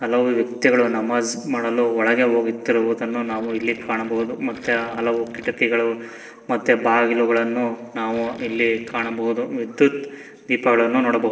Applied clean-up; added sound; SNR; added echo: neural separator model SepFormer DNS4.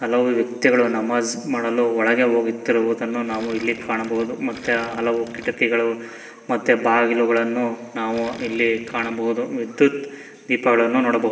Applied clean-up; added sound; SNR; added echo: none; Gurgling; 19 dB; reverberation time 2.9 s.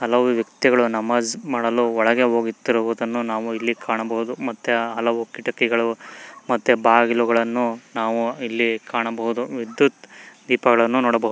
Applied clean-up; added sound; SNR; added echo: none; none; none; none.